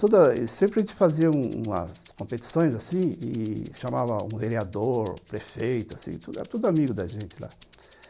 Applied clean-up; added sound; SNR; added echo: none; Rattle (instrument); 18 dB; none.